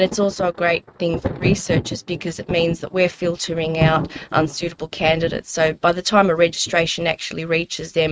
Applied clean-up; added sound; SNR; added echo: neural mask model RNNoise.